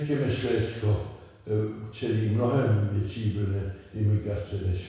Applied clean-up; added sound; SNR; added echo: none; none; none; reverberation time 1.1 s.